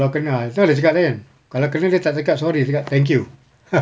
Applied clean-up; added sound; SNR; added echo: none; none; none; none.